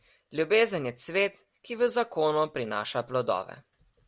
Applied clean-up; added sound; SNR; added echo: none; none; none; none.